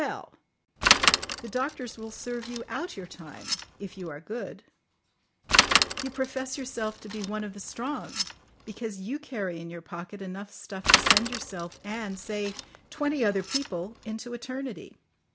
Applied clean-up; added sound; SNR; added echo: none; Bicycle; -5 dB; none.